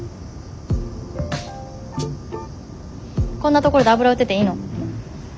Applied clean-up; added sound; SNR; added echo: none; none; none; none.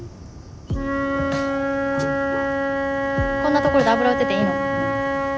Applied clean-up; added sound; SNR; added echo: none; Wind instrument, woodwind instrument; -2 dB; none.